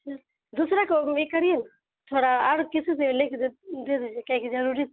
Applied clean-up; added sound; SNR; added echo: none; none; none; none.